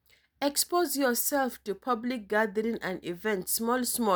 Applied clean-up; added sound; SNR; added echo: none; none; none; none.